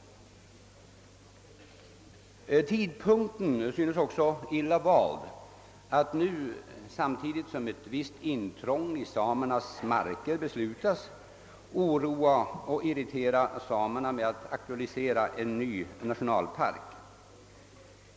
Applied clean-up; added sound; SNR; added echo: none; none; none; none.